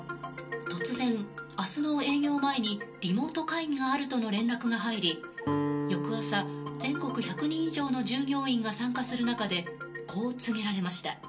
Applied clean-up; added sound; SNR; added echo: none; Guitar; 10 dB; reverberation time 0.2 s.